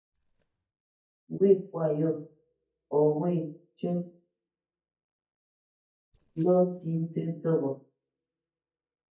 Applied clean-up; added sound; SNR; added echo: neural mask model DeepFilterNet 3.